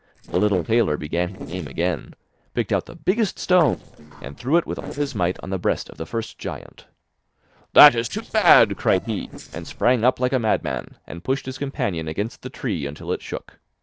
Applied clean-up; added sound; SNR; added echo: neural separator model SepFormer DNS4.